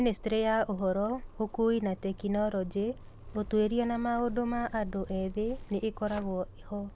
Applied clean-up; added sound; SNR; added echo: none; Zipper (clothing); 13 dB; none.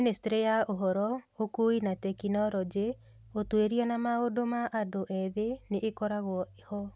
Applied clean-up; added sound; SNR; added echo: none; none; none; none.